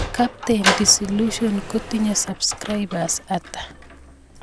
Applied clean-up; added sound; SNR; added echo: none; Sliding door; 7 dB; none.